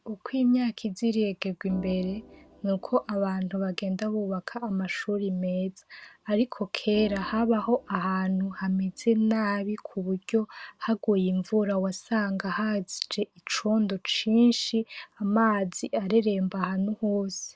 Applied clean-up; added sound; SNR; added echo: none; Organ; 19 dB; none.